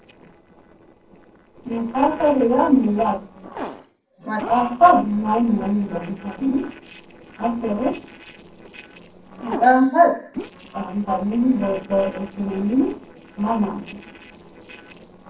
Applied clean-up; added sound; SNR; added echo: neural separator model SepFormer DNS4.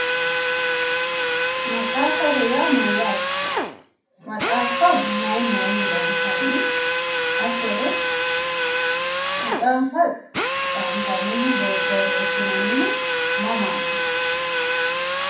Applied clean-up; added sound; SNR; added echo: none; Drill; -3 dB; reverberation time 0.6 s.